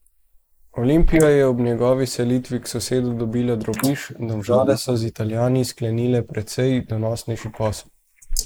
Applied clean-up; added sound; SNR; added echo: neural mask model Resemble Enhance denoiser.